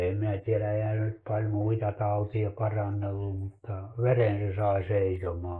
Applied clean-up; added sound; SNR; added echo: neural mask model Resemble Enhance denoiser.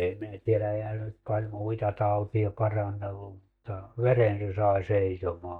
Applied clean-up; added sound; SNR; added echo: neural mask model DeepFilterNet 3.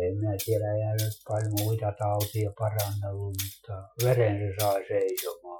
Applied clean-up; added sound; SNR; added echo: classical method Wiener filter.